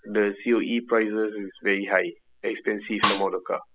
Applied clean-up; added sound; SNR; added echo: classical method spectral subtraction.